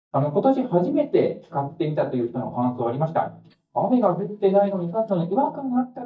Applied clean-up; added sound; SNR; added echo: neural mask model DeepFilterNet 3.